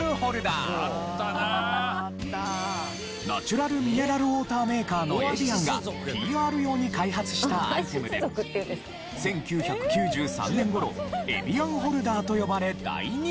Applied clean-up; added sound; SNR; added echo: none; Bowed string instrument; 11 dB; none.